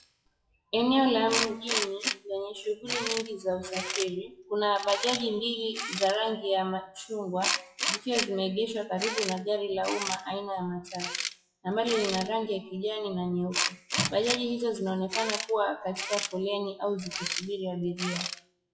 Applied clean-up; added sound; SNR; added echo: classical method WPE with log-MMSE.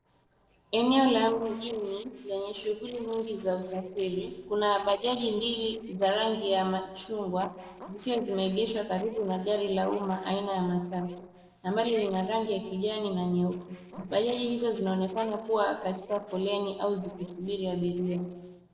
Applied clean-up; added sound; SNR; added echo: neural separator model SepFormer DNS4.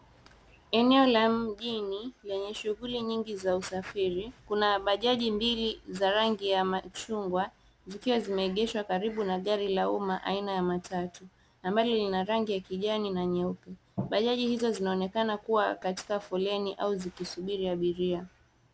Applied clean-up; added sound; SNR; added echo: none; none; none; none.